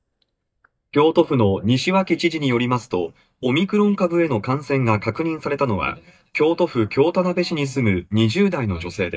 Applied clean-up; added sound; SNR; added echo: neural mask model DeepFilterNet 3.